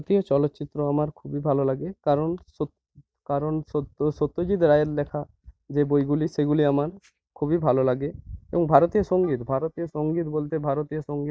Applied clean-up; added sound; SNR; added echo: neural mask model DeepFilterNet 3.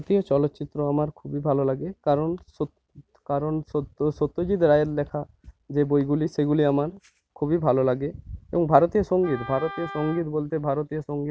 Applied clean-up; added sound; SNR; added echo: none; Wind instrument, woodwind instrument; 15 dB; none.